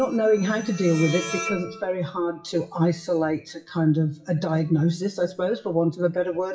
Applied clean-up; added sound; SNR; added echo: classical method WPE with log-MMSE.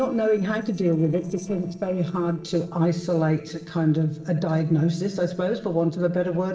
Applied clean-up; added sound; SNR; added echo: neural separator model SepFormer DNS4.